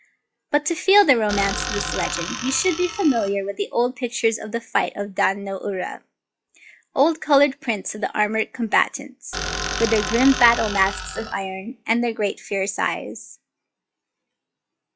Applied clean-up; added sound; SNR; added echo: classical method log-MMSE.